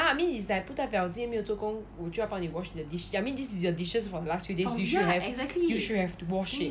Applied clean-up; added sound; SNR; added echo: none; none; none; none.